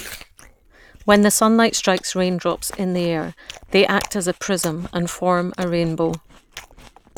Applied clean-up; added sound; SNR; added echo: none; Chewing, mastication; 19 dB; none.